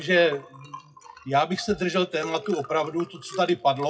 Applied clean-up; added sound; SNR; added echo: classical method WPE with log-MMSE.